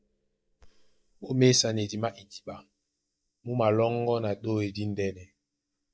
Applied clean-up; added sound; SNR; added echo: neural mask model DeepFilterNet 3.